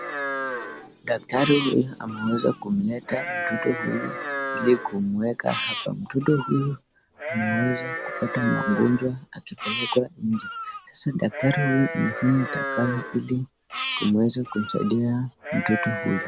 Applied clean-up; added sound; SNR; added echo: none; Livestock, farm animals, working animals; 7 dB; none.